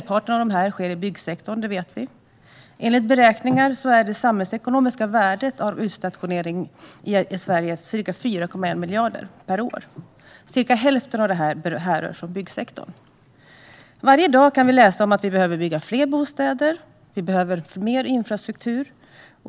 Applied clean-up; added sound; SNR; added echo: none; none; none; none.